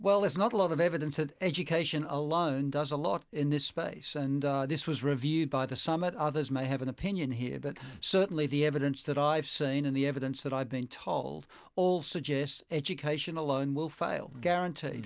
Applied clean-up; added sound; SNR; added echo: none; none; none; none.